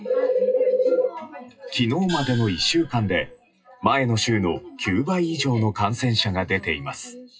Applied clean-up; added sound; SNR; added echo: classical method WPE with log-MMSE.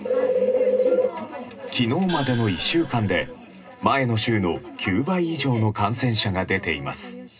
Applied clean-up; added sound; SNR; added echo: none; Gong; 13 dB; reverberation time 0.2 s.